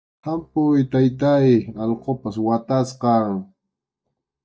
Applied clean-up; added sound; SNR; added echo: neural mask model DeepFilterNet 3.